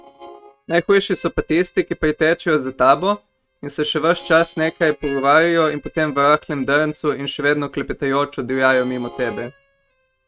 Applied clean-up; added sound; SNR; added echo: neural mask model RNNoise.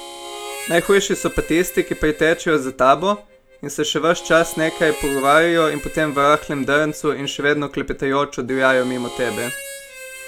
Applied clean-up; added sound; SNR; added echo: none; Harmonica; 16 dB; none.